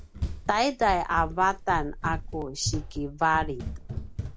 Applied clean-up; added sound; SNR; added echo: none; Run; 7 dB; none.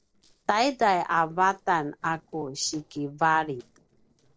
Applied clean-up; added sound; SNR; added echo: neural separator model SepFormer DNS4.